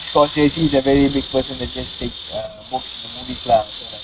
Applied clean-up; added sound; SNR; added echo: neural mask model RNNoise.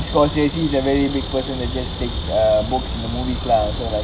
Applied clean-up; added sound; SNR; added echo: none; Insect; 15 dB; none.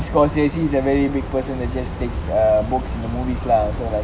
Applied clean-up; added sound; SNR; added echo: none; none; none; none.